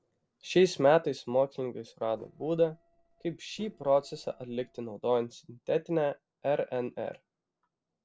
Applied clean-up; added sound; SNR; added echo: neural separator model SepFormer DNS4.